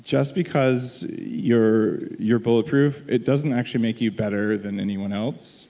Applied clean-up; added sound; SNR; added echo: none; none; none; none.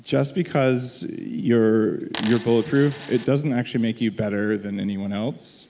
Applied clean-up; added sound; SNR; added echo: none; Coin (dropping); 9 dB; none.